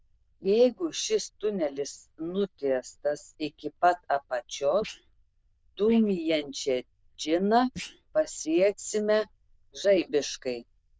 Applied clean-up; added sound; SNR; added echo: neural diffusion model UNIVERSE++.